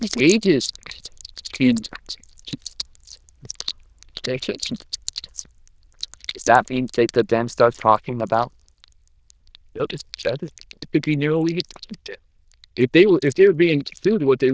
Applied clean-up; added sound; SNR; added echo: neural diffusion model UNIVERSE++.